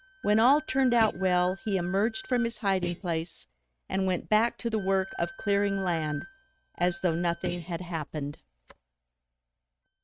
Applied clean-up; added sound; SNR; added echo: neural mask model RNNoise.